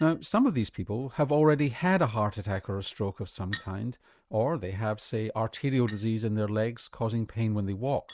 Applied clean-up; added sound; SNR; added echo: neural mask model RNNoise.